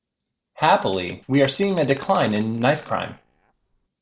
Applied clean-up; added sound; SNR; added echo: neural separator model SepFormer DNS4.